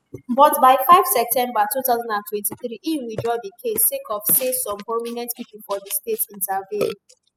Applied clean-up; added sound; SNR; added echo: classical method spectral subtraction.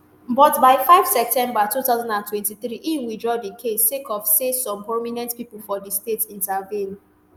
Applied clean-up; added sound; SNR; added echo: none; none; none; none.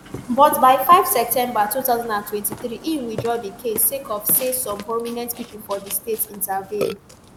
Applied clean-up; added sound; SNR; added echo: none; Burping, eructation; 15 dB; none.